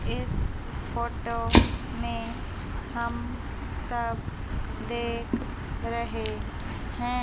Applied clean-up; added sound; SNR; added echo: none; Fire; -1 dB; none.